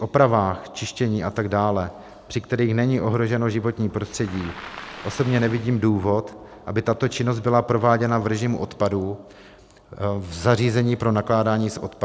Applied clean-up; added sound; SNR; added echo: none; Waves, surf; 16 dB; none.